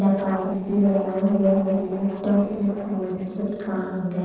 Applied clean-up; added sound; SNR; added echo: neural separator model SepFormer DNS4.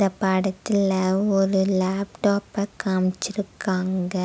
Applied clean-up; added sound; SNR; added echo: none; none; none; none.